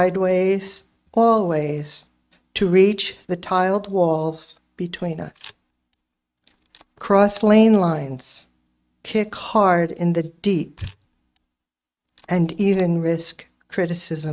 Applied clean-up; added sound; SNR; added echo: neural mask model RNNoise.